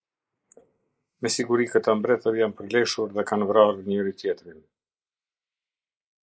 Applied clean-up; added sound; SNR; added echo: neural mask model Resemble Enhance denoiser.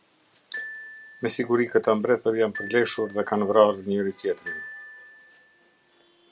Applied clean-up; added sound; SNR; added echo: none; Glockenspiel; 16 dB; none.